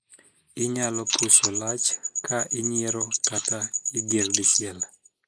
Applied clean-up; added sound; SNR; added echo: neural mask model Resemble Enhance denoiser.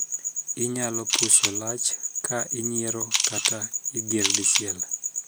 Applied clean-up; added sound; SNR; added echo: none; Camera; 2 dB; none.